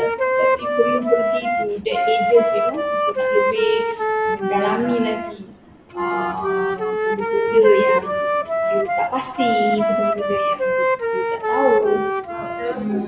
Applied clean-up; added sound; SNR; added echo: none; Wind instrument, woodwind instrument; -2 dB; none.